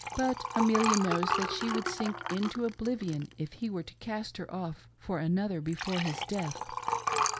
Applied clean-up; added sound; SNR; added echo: none; Liquid; 3 dB; none.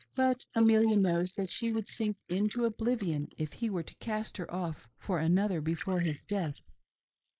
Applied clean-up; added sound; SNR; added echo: neural mask model Resemble Enhance denoiser.